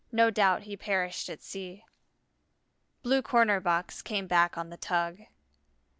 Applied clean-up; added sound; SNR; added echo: none; none; none; none.